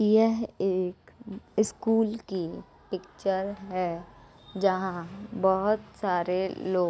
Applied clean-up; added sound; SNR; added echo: none; none; none; none.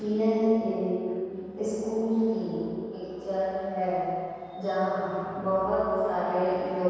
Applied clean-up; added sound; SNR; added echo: none; none; none; reverberation time 2.2 s.